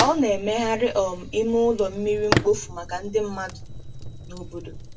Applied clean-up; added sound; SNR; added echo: none; Fire; 7 dB; reverberation time 0.2 s.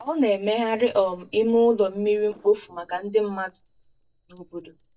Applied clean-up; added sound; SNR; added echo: neural mask model DeepFilterNet 3.